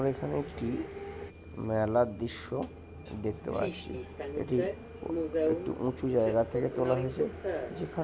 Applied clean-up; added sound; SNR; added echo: none; Subway, metro, underground; 5 dB; none.